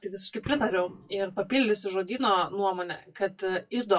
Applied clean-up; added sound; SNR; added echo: classical method WPE with log-MMSE.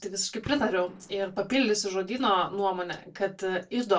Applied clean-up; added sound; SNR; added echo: neural separator model SepFormer DNS4.